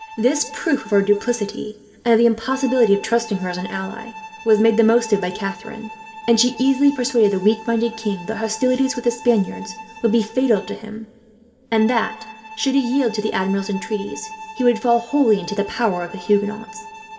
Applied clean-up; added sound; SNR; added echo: none; Bowed string instrument; 17 dB; reverberation time 1.8 s.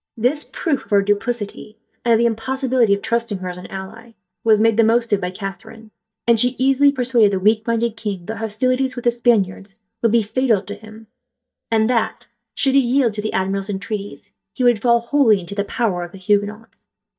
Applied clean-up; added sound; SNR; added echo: neural mask model DeepFilterNet 3.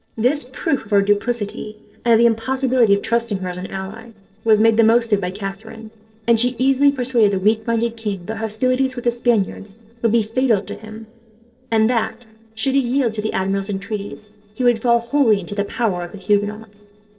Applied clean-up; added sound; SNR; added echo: neural separator model SepFormer DNS4.